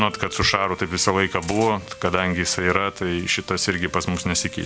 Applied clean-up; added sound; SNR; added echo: none; Bowed string instrument; 20 dB; none.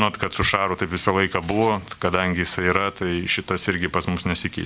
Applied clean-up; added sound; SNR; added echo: none; none; none; none.